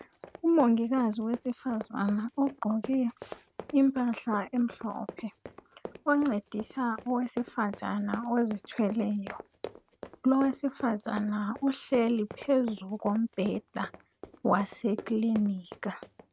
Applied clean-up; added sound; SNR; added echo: neural mask model RNNoise.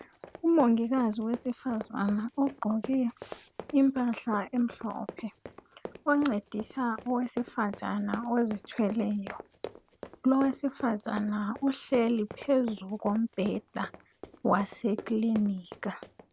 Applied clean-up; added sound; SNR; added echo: none; Run; 16 dB; none.